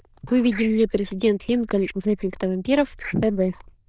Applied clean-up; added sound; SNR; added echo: neural diffusion model UNIVERSE++.